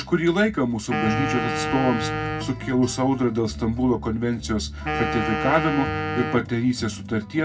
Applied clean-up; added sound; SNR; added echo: none; Wind instrument, woodwind instrument; 6 dB; reverberation time 0.4 s.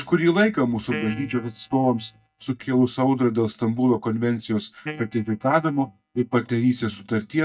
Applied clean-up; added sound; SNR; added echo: neural mask model DeepFilterNet 3.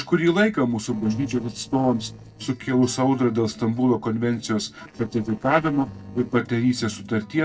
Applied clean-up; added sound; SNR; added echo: neural separator model SepFormer DNS4.